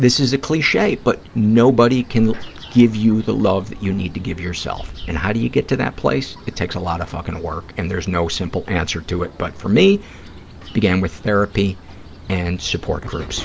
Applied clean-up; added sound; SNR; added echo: none; Bird vocalization, bird call, bird song; 18 dB; none.